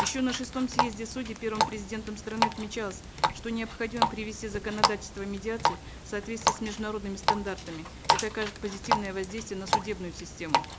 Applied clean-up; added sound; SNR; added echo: none; Water tap, faucet; -3 dB; none.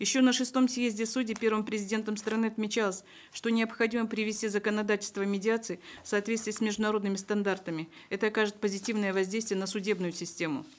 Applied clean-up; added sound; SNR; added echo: none; none; none; none.